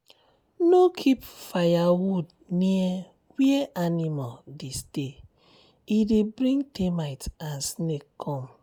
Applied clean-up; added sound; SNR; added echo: none; none; none; none.